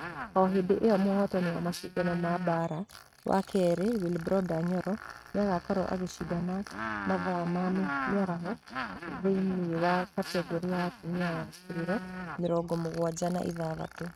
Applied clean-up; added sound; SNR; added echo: neural mask model RNNoise.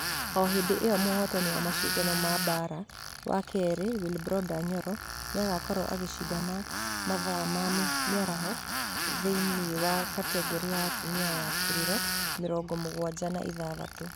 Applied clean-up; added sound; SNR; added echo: none; Tools; 2 dB; none.